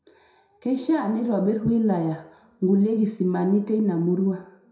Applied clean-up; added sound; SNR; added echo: none; none; none; reverberation time 0.6 s.